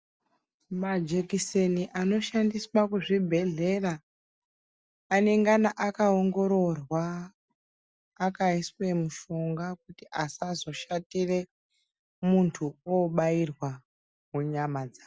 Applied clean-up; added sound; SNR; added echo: none; none; none; none.